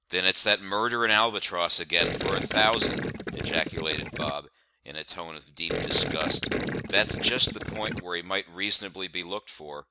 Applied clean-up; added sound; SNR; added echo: none; Gurgling; 2 dB; none.